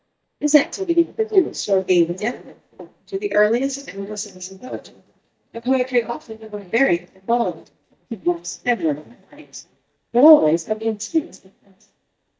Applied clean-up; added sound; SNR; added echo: neural mask model DeepFilterNet 3.